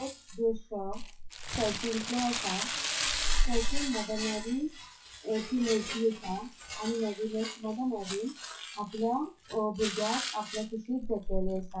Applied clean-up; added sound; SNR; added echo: classical method WPE with log-MMSE.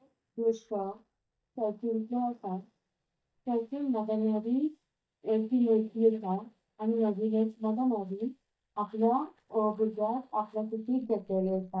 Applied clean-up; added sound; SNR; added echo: neural mask model DeepFilterNet 3.